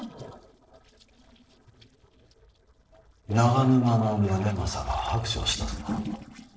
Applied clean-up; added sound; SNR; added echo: neural separator model SepFormer DNS4.